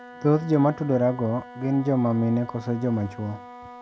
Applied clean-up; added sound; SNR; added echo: none; Wind instrument, woodwind instrument; 18 dB; none.